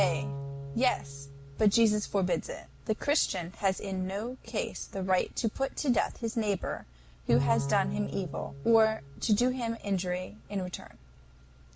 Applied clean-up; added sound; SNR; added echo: none; Bowed string instrument; 10 dB; none.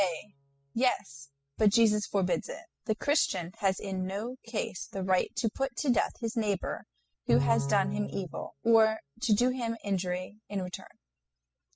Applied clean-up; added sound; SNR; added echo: classical method spectral subtraction.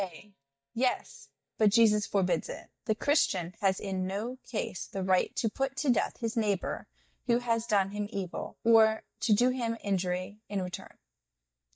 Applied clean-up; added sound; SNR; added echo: neural mask model DeepFilterNet 3.